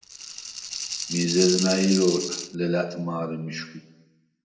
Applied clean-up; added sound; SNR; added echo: none; Rattle (instrument); 5 dB; reverberation time 0.8 s.